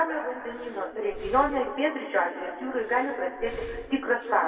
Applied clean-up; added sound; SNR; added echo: none; Breathing; 18 dB; reverberation time 2.3 s.